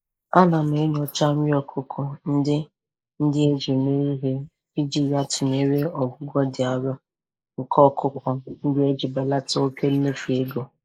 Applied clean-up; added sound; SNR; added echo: neural mask model Resemble Enhance denoiser.